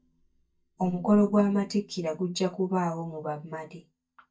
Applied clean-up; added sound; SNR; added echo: neural mask model DeepFilterNet 3.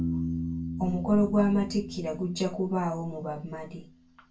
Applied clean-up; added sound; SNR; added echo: none; Piano; 7 dB; reverberation time 0.2 s.